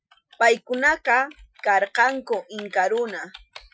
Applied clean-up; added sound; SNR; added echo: classical method Wiener filter.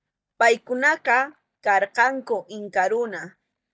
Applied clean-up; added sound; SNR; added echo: neural mask model DeepFilterNet 3.